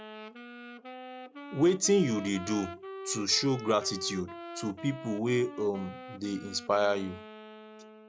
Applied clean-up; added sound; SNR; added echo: none; Wind instrument, woodwind instrument; 13 dB; none.